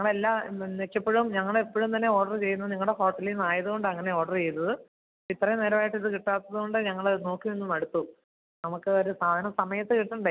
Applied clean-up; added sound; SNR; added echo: none; none; none; none.